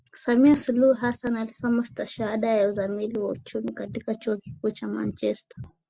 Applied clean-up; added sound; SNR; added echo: none; none; none; none.